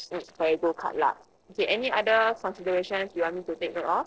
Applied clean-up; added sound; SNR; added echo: neural separator model SepFormer DNS4.